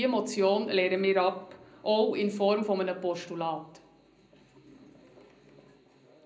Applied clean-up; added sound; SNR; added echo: none; none; none; reverberation time 0.4 s.